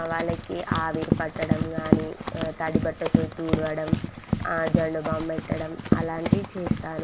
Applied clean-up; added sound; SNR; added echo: none; Run; -3 dB; none.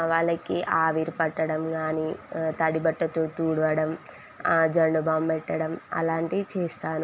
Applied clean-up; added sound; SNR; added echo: none; none; none; none.